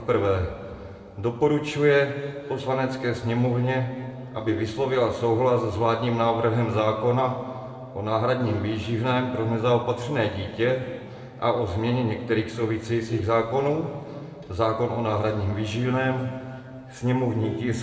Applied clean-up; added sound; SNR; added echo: none; Vehicle horn, car horn, honking; 20 dB; reverberation time 2.1 s.